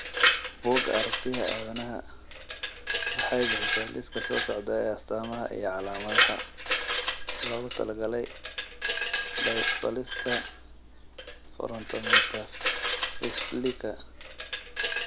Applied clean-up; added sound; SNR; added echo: none; Glass; -3 dB; none.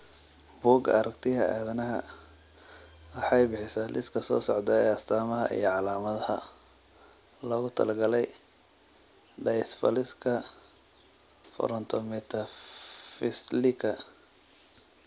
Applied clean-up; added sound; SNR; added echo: none; none; none; none.